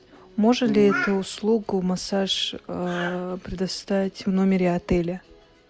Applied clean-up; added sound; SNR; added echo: none; Piano; 5 dB; none.